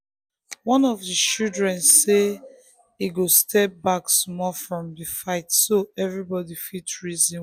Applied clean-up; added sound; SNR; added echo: none; none; none; none.